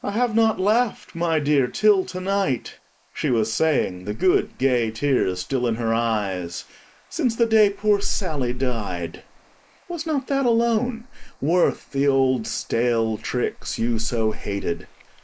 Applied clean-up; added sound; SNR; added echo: neural mask model Resemble Enhance denoiser.